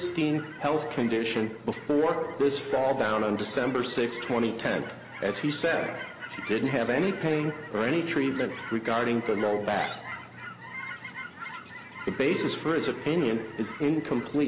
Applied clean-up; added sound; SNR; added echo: none; Chirp, tweet / Fowl; 13 dB; none.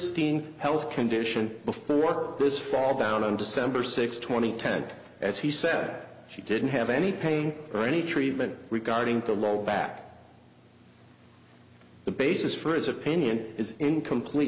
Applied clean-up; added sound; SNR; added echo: none; none; none; none.